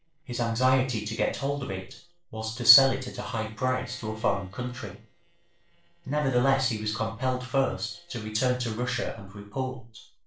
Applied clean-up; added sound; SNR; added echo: neural separator model SepFormer DNS4.